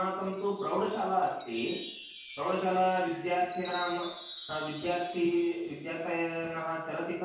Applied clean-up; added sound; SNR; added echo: none; Wind chime; 4 dB; reverberation time 0.6 s.